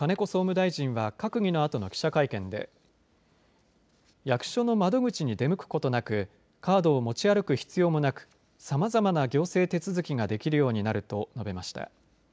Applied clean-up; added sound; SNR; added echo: none; none; none; none.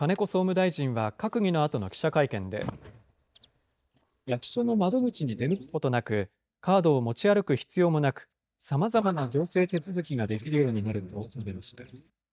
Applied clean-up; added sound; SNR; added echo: neural mask model DeepFilterNet 3.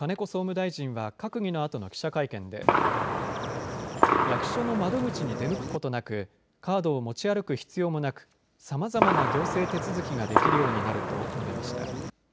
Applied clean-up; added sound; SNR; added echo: none; Gunshot, gunfire; -4 dB; none.